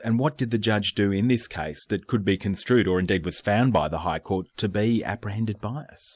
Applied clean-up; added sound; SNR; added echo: none; none; none; none.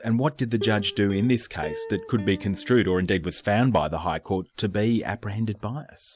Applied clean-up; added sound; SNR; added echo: none; Plucked string instrument; 13 dB; none.